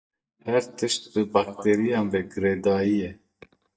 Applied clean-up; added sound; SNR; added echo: neural mask model DeepFilterNet 3.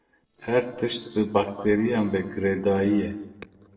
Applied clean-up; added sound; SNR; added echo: neural separator model SepFormer DNS4.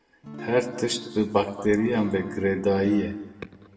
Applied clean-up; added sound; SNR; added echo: none; Acoustic guitar / Strum; 14 dB; reverberation time 1.1 s.